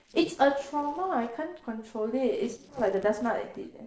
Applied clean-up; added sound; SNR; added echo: neural separator model SepFormer DNS4.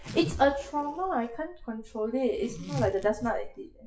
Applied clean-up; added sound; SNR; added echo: classical method WPE with log-MMSE.